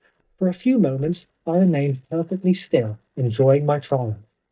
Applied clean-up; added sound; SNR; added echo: neural mask model DeepFilterNet 3.